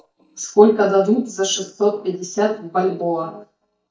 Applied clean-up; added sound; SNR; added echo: neural mask model DeepFilterNet 3.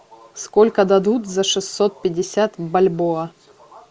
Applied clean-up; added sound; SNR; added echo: none; none; none; none.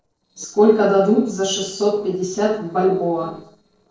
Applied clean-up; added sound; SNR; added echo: neural separator model SepFormer DNS4.